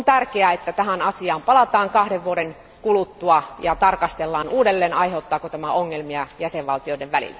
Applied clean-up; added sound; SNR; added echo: none; none; none; none.